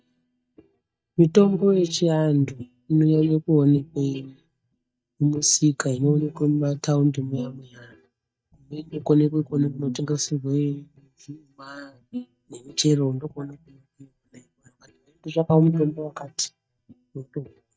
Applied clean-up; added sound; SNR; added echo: neural mask model DeepFilterNet 3.